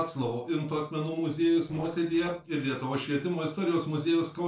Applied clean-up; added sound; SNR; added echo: neural separator model SepFormer DNS4.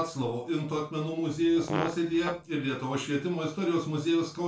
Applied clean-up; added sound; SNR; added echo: none; Fart; 9 dB; reverberation time 0.3 s.